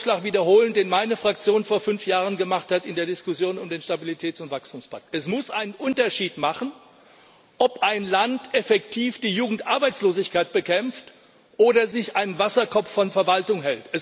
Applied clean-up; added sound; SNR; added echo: none; none; none; none.